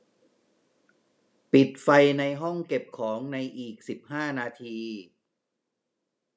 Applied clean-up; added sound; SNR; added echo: none; none; none; none.